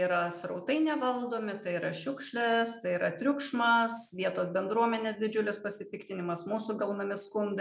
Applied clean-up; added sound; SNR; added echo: none; none; none; none.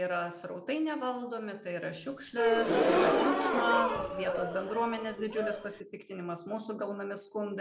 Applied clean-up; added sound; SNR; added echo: none; Gasp; -4 dB; none.